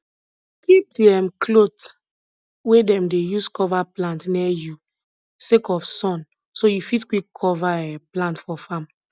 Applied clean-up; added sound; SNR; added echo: none; none; none; none.